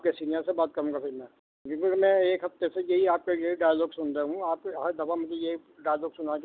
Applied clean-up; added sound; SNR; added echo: none; none; none; none.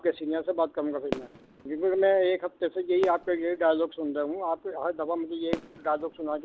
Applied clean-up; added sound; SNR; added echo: none; Fireworks; 15 dB; none.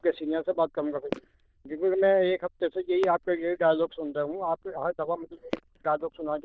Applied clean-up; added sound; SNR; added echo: neural diffusion model UNIVERSE++.